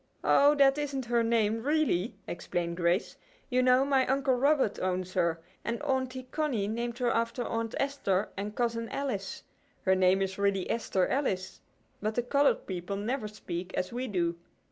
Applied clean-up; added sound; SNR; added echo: none; none; none; none.